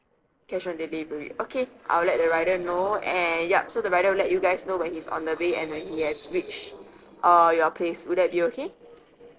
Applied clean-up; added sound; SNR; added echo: neural separator model SepFormer DNS4.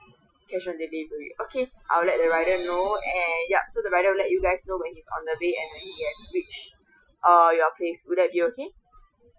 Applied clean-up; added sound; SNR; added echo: classical method Wiener filter.